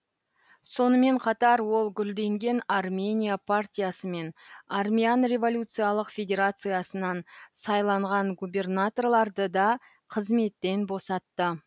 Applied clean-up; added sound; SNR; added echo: none; none; none; none.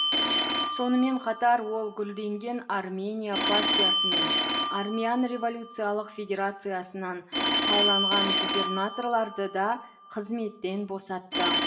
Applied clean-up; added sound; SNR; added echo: none; Telephone; -1 dB; reverberation time 0.7 s.